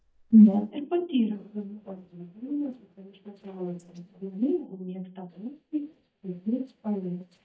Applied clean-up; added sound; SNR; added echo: neural mask model DeepFilterNet 3.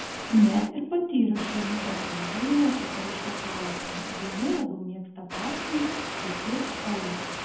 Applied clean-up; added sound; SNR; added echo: none; Water; 6 dB; reverberation time 0.8 s.